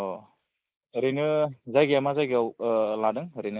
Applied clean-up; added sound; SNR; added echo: neural mask model Resemble Enhance denoiser.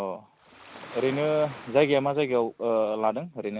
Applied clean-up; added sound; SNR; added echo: none; Waves, surf; 18 dB; none.